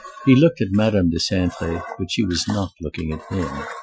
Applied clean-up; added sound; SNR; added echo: classical method Wiener filter.